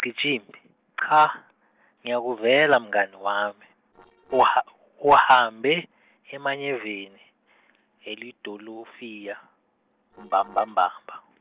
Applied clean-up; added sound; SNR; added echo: neural separator model SepFormer DNS4.